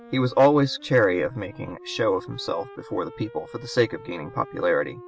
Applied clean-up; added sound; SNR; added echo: none; Wind instrument, woodwind instrument; 19 dB; none.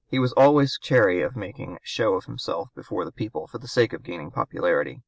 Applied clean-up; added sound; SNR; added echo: none; none; none; none.